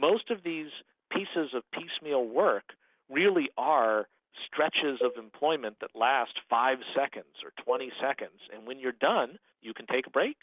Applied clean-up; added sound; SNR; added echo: none; Cowbell; 10 dB; none.